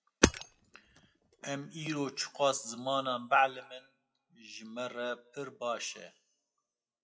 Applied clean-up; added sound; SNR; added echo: classical method WPE with log-MMSE.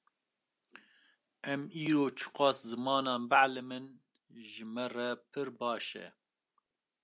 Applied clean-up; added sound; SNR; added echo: none; none; none; none.